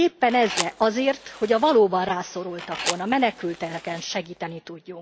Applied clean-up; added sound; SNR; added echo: none; Fire; 12 dB; none.